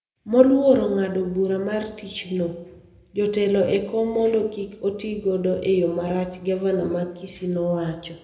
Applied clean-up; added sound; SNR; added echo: none; none; none; reverberation time 0.7 s.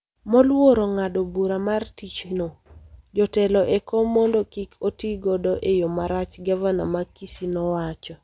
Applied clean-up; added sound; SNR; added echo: none; none; none; none.